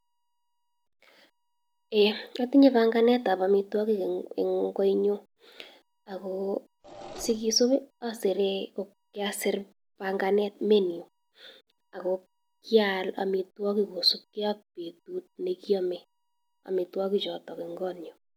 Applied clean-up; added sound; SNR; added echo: none; Engine / Mechanisms; 17 dB; none.